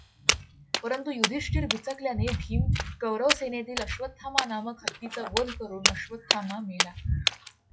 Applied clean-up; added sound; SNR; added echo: classical method log-MMSE.